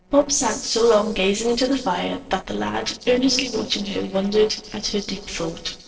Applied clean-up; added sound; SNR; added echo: neural separator model SepFormer DNS4.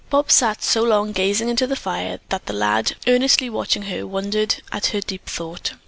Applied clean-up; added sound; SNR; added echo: none; none; none; none.